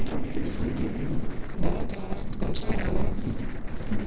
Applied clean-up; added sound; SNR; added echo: neural separator model SepFormer DNS4.